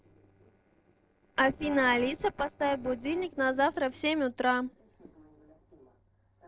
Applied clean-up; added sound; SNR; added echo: neural separator model SepFormer DNS4.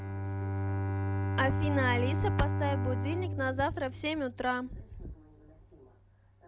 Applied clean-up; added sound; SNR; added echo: none; Bowed string instrument; -1 dB; none.